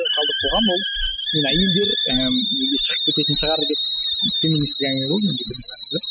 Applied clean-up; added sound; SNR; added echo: classical method spectral subtraction.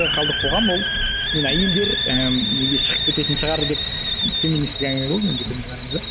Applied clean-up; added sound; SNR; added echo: none; Hiss; -4 dB; none.